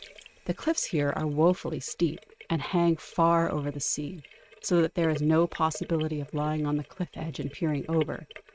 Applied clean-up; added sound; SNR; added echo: neural mask model RNNoise.